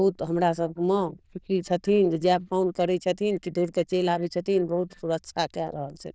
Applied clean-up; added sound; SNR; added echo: neural diffusion model UNIVERSE++.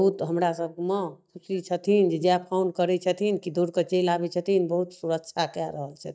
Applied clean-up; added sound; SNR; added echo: neural mask model DeepFilterNet 3.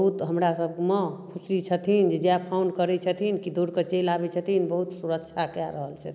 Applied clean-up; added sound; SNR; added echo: none; none; none; none.